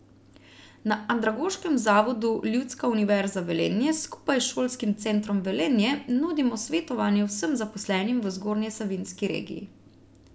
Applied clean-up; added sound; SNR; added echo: none; none; none; none.